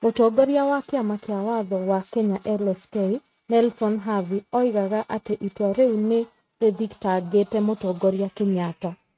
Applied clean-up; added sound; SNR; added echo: neural mask model RNNoise.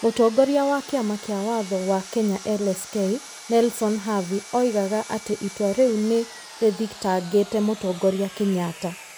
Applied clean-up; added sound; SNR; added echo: none; Sawing; 17 dB; none.